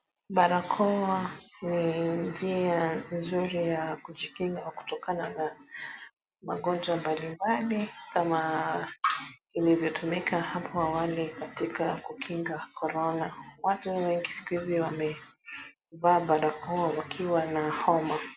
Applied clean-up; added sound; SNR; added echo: none; none; none; none.